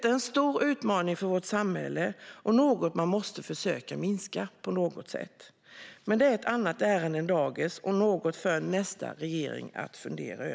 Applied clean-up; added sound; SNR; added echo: none; none; none; none.